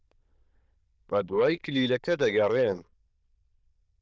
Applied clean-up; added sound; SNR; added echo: neural diffusion model UNIVERSE++.